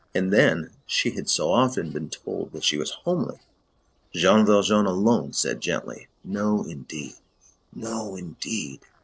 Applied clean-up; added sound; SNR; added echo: neural separator model SepFormer DNS4.